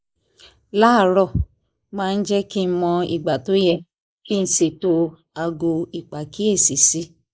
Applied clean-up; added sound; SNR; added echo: neural mask model Resemble Enhance denoiser.